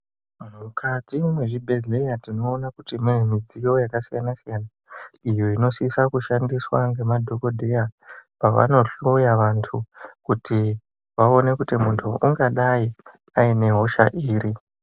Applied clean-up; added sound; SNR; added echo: none; none; none; none.